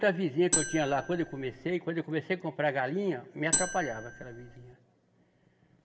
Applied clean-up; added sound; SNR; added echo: none; Marimba, xylophone; 1 dB; reverberation time 2.7 s.